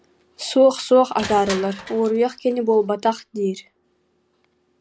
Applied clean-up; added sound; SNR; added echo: none; Crushing; 17 dB; none.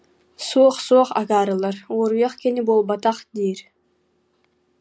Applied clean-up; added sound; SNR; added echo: none; none; none; none.